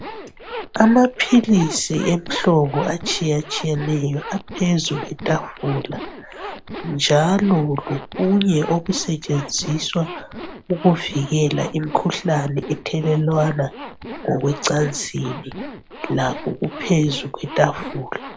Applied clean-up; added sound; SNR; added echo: none; Zipper (clothing); 13 dB; none.